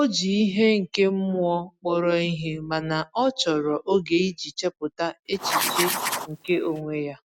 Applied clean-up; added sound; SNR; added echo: none; Writing; 3 dB; none.